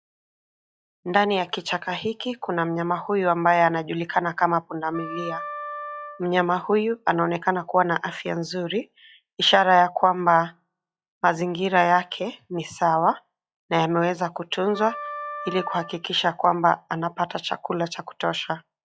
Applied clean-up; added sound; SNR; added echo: classical method log-MMSE.